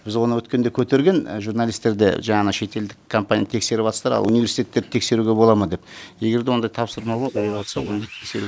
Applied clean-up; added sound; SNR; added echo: neural mask model Resemble Enhance denoiser.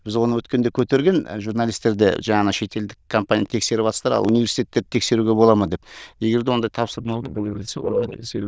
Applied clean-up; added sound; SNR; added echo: neural diffusion model UNIVERSE++.